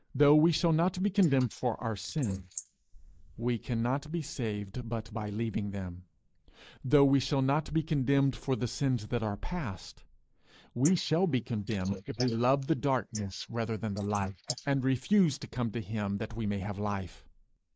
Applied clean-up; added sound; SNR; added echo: neural mask model Resemble Enhance denoiser.